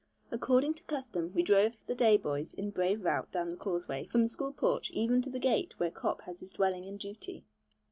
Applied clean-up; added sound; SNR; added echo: none; none; none; none.